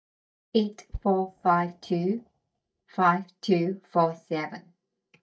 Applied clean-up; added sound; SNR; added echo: neural mask model DeepFilterNet 3.